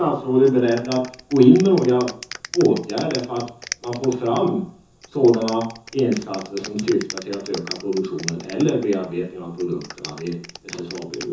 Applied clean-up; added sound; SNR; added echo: none; Clapping; 16 dB; reverberation time 0.6 s.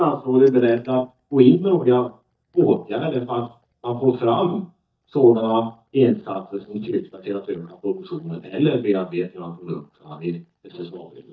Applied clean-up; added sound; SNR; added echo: neural mask model DeepFilterNet 3.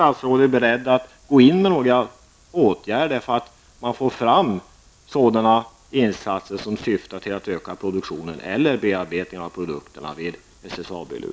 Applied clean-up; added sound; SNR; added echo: none; none; none; none.